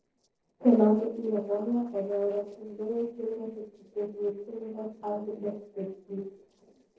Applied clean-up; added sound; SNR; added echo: neural separator model SepFormer DNS4.